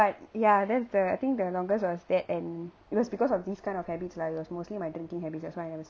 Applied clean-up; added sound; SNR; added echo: none; none; none; none.